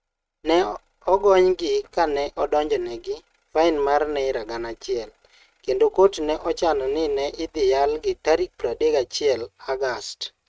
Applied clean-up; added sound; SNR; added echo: neural mask model RNNoise.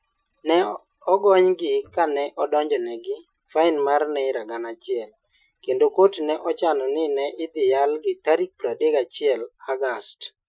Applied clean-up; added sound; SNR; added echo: classical method Wiener filter.